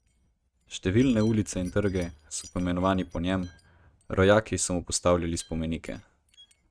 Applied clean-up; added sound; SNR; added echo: neural mask model RNNoise.